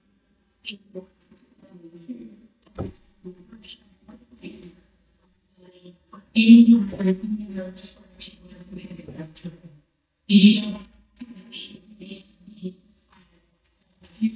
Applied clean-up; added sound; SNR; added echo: neural mask model DeepFilterNet 3.